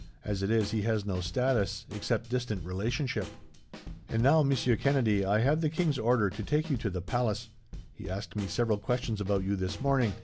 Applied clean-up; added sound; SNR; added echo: none; Snare drum / Drum kit; 15 dB; none.